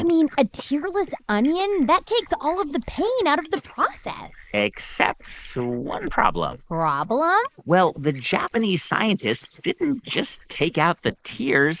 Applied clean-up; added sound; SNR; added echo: neural mask model Resemble Enhance denoiser.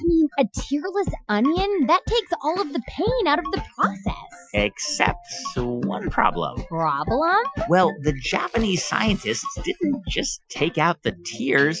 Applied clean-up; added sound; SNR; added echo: classical method Wiener filter.